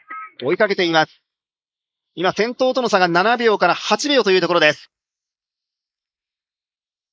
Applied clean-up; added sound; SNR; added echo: neural mask model Resemble Enhance denoiser.